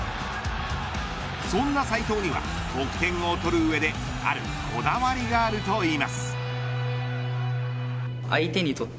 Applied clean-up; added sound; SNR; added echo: none; none; none; none.